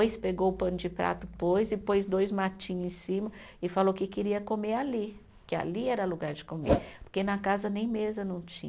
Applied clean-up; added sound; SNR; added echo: none; Whoosh, swoosh, swish; -2 dB; none.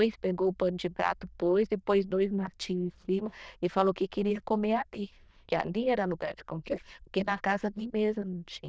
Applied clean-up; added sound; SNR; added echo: neural diffusion model UNIVERSE++.